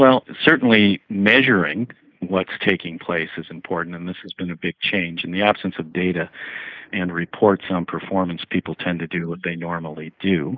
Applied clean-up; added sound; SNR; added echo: neural mask model Resemble Enhance denoiser.